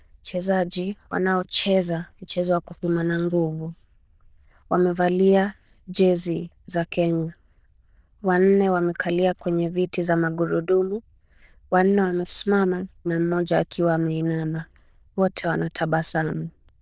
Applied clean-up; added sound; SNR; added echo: neural diffusion model UNIVERSE++.